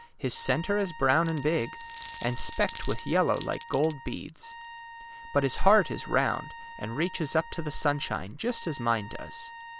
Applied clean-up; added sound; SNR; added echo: none; Glass + Trumpet; 15 dB; none.